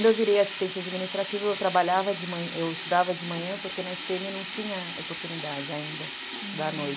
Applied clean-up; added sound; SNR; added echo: none; Sink (filling or washing); 3 dB; none.